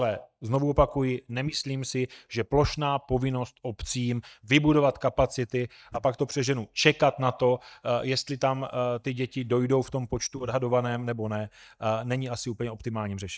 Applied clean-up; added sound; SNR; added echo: neural mask model DeepFilterNet 3.